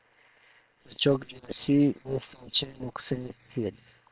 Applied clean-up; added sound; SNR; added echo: neural separator model SepFormer WHAM!.